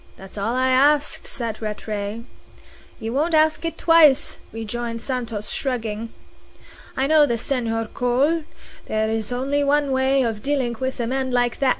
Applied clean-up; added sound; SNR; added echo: none; none; none; none.